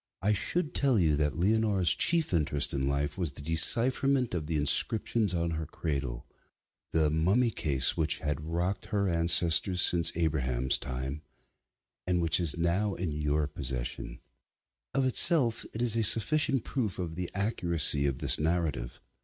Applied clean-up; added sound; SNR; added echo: none; none; none; none.